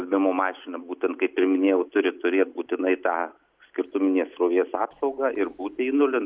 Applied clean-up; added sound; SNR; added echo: none; none; none; none.